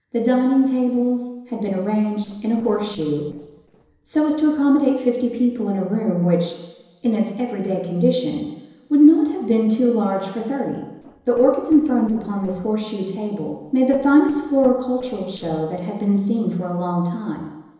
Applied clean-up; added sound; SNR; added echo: neural separator model SepFormer DNS4.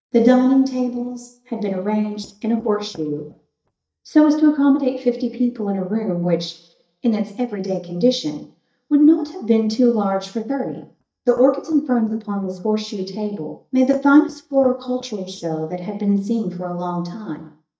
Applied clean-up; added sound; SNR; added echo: neural mask model DeepFilterNet 3.